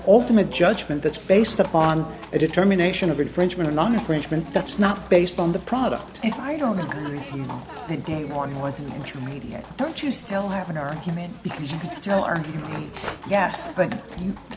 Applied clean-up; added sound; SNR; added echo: none; Cutlery, silverware / Drawer open or close + Livestock, farm animals, working animals; 14 dB; none.